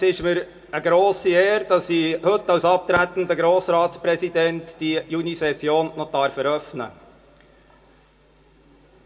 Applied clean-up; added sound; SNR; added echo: none; none; none; reverberation time 1.5 s.